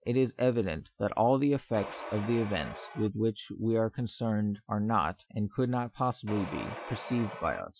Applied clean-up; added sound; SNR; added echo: classical method Wiener filter.